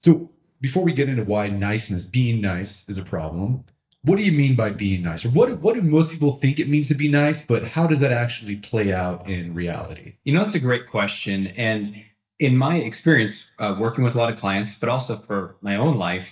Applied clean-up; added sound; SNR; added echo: neural mask model DeepFilterNet 3.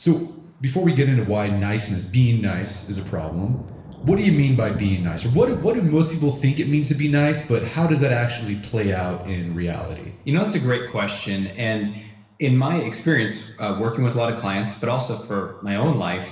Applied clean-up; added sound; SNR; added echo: none; Thunder; 19 dB; reverberation time 0.8 s.